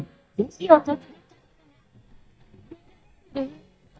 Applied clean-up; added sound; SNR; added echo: neural mask model DeepFilterNet 3.